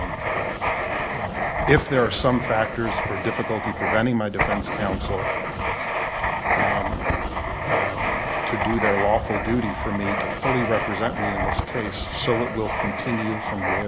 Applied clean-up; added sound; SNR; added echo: none; Writing; -1 dB; none.